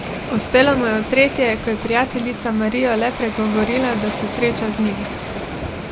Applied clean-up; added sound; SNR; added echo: none; Waves, surf; 7 dB; none.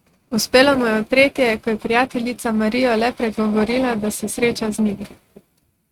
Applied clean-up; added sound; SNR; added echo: neural mask model RNNoise.